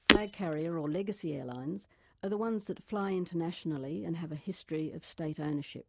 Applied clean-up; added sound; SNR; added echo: none; Shatter; -5 dB; none.